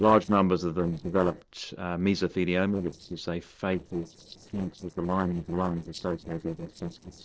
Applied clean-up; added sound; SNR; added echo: neural separator model SepFormer DNS4.